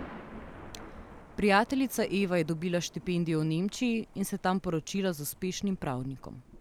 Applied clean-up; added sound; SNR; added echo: none; Thunder; 18 dB; none.